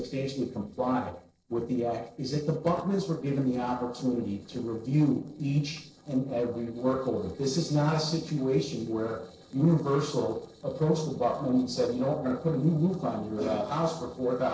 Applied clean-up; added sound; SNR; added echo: neural separator model SepFormer DNS4.